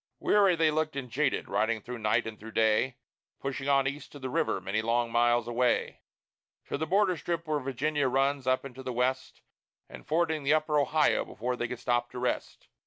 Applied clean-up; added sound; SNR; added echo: none; none; none; none.